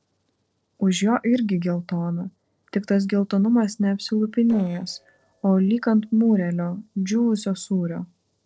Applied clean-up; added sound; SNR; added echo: neural separator model SepFormer DNS4.